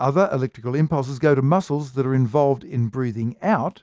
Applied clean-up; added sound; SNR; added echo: none; none; none; none.